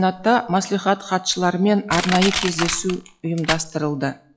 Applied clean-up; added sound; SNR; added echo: classical method log-MMSE.